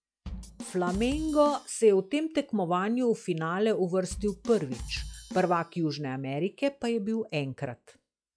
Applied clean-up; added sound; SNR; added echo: classical method log-MMSE.